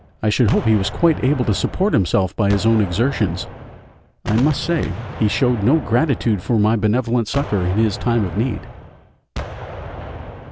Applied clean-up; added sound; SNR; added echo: none; Gunshot, gunfire; 12 dB; none.